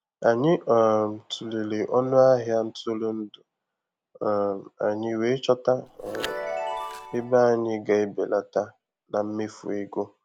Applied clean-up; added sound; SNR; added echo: none; Chime; 12 dB; none.